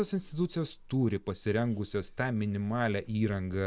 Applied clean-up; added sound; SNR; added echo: none; none; none; none.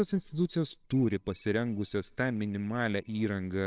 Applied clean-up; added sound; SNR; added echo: neural separator model SepFormer WHAMR!.